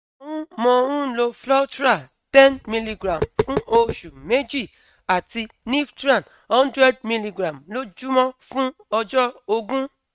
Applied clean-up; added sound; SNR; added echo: neural mask model RNNoise.